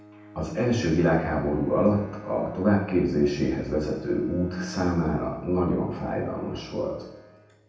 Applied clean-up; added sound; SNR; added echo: none; Bowed string instrument; 20 dB; reverberation time 0.9 s.